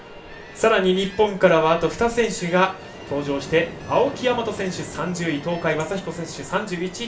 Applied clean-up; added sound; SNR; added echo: none; Ocean; 16 dB; reverberation time 0.4 s.